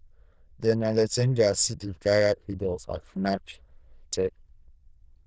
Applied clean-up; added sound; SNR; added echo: neural diffusion model UNIVERSE++.